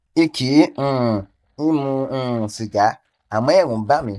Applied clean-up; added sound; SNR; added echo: neural mask model DeepFilterNet 3.